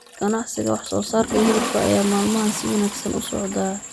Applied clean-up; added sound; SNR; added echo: none; Toilet flush; 8 dB; none.